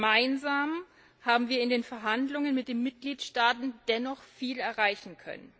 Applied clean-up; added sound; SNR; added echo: none; none; none; none.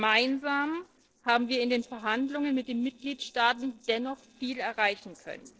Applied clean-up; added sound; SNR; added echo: neural separator model SepFormer DNS4.